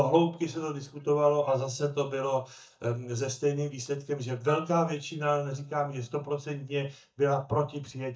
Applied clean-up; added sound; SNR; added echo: neural mask model DeepFilterNet 3.